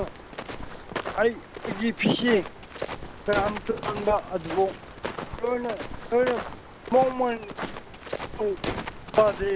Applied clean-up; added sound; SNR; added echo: none; Walk, footsteps; 8 dB; none.